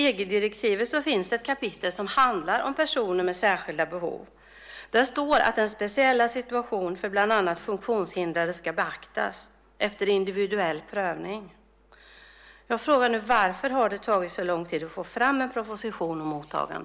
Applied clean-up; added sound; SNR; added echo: none; none; none; none.